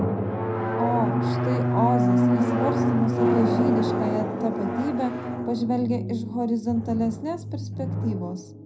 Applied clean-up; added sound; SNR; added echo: none; Drum; -3 dB; reverberation time 0.4 s.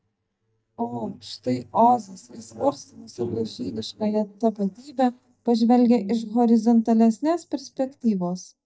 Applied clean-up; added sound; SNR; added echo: neural mask model DeepFilterNet 3.